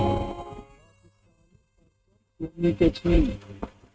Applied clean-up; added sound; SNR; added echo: neural mask model RNNoise.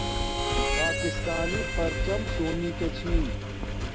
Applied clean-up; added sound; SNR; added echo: none; Engine + Harmonica; -4 dB; none.